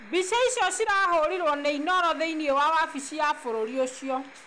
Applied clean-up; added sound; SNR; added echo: none; none; none; none.